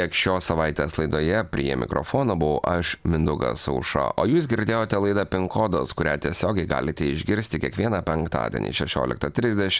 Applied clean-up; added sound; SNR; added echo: none; none; none; none.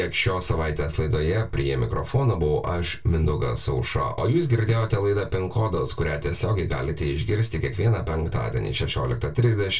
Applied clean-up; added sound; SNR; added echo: none; none; none; reverberation time 0.2 s.